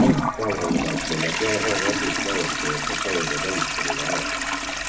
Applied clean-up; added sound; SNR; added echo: none; Toilet flush; -4 dB; reverberation time 0.4 s.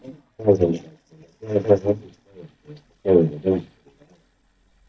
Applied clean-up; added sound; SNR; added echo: neural mask model DeepFilterNet 3.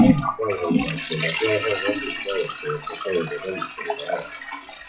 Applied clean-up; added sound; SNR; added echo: classical method WPE with log-MMSE.